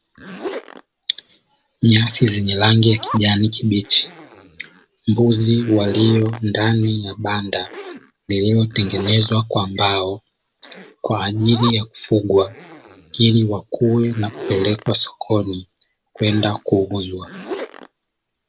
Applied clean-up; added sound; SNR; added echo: none; Zipper (clothing); 16 dB; none.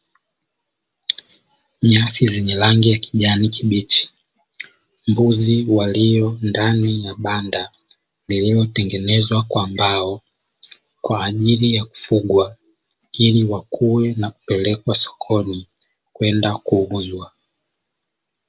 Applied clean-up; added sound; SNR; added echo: none; none; none; none.